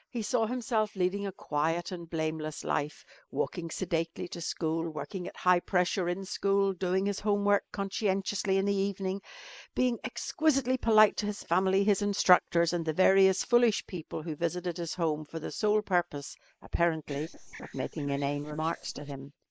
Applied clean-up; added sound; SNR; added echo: neural mask model Resemble Enhance denoiser.